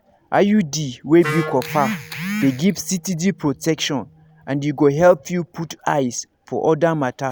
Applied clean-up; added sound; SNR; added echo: none; Wind instrument, woodwind instrument; 17 dB; none.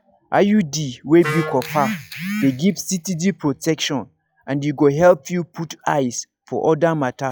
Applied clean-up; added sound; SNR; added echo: classical method log-MMSE.